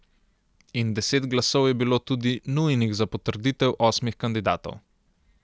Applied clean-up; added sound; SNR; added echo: none; none; none; none.